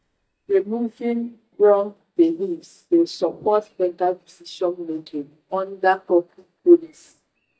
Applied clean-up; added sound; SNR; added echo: neural mask model DeepFilterNet 3.